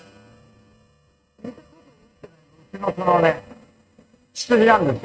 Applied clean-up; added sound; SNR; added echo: neural mask model RNNoise.